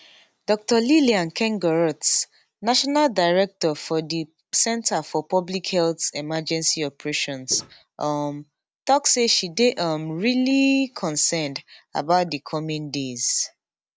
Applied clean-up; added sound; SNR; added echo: none; Walk, footsteps; 18 dB; none.